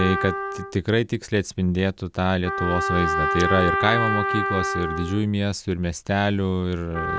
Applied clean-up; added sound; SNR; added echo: none; Trumpet; 3 dB; none.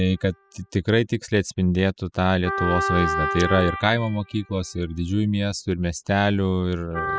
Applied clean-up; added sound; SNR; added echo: classical method spectral subtraction.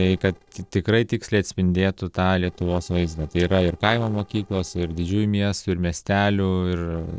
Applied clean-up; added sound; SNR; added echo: neural separator model SepFormer DNS4.